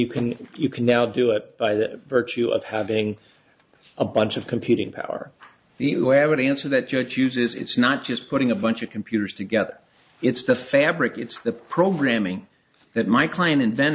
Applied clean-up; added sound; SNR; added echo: none; none; none; none.